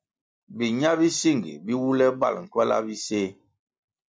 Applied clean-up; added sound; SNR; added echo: none; none; none; none.